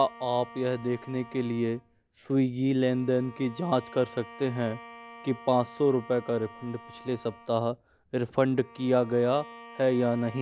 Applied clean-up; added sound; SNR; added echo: none; Bowed string instrument; 20 dB; none.